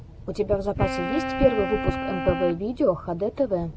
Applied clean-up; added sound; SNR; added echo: none; Wind instrument, woodwind instrument; 7 dB; none.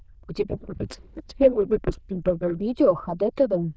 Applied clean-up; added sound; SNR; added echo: neural diffusion model UNIVERSE++.